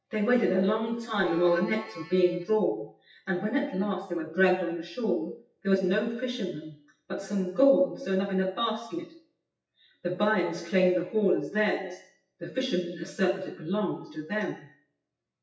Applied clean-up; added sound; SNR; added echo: classical method WPE with log-MMSE.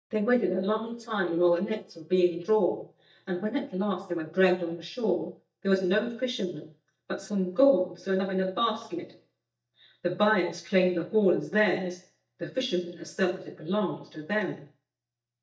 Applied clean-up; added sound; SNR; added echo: neural mask model DeepFilterNet 3.